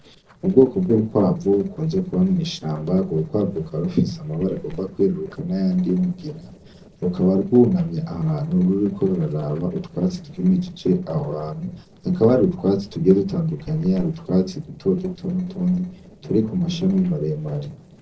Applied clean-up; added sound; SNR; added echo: neural separator model SepFormer DNS4.